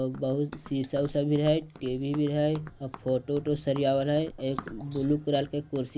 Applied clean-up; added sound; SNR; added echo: none; Run; 19 dB; none.